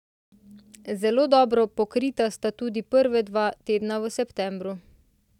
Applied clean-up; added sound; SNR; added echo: none; none; none; none.